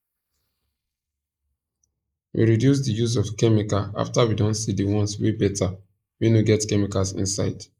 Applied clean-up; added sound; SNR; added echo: neural mask model Resemble Enhance denoiser.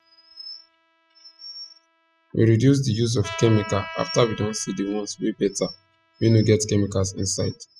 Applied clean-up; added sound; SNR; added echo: classical method spectral subtraction.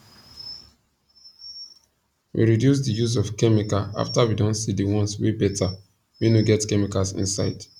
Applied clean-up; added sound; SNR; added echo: none; none; none; none.